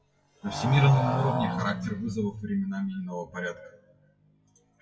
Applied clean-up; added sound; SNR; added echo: classical method WPE with log-MMSE.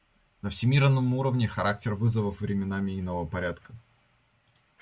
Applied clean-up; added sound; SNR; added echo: none; none; none; none.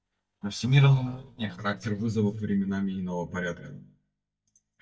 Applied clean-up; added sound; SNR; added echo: neural mask model DeepFilterNet 3.